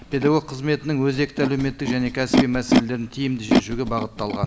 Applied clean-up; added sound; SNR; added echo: none; Animal; 2 dB; none.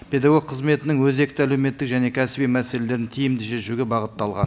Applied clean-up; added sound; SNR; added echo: none; none; none; none.